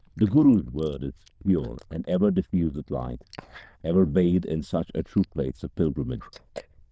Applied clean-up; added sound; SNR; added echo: neural diffusion model UNIVERSE++.